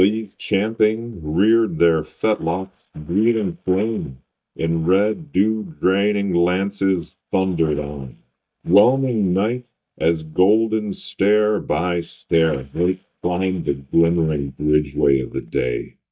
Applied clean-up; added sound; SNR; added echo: neural mask model DeepFilterNet 3.